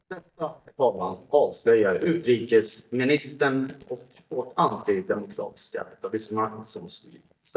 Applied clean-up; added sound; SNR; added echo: neural mask model DeepFilterNet 3.